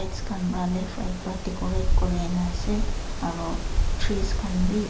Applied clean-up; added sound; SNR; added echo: none; Wind; -4 dB; none.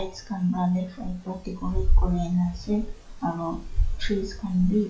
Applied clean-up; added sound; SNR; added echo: classical method log-MMSE.